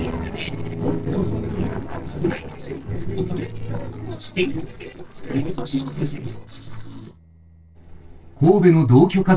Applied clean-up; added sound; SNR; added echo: neural separator model SepFormer DNS4.